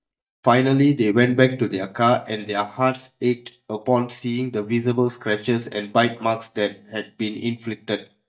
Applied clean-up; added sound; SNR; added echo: neural mask model DeepFilterNet 3.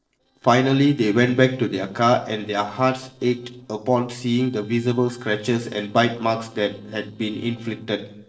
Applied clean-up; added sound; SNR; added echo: neural separator model SepFormer DNS4.